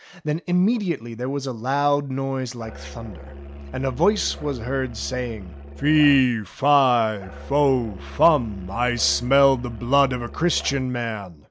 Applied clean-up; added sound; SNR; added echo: none; Musical instrument; 14 dB; none.